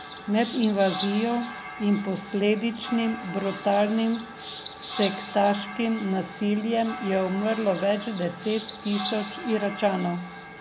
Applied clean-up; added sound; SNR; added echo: none; Bird; -1 dB; none.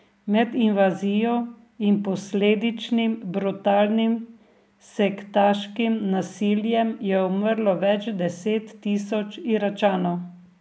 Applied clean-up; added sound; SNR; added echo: none; none; none; none.